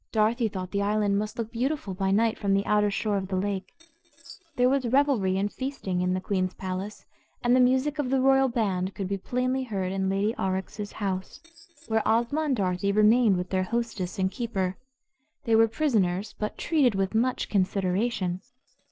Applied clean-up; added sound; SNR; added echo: neural separator model SepFormer DNS4.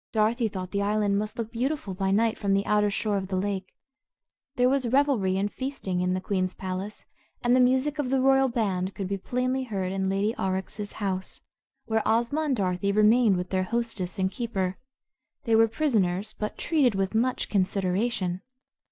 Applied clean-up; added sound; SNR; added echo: neural mask model DeepFilterNet 3.